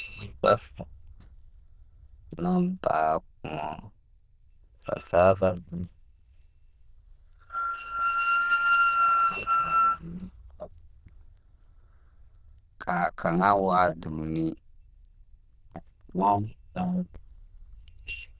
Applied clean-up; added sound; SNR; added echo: neural diffusion model UNIVERSE++.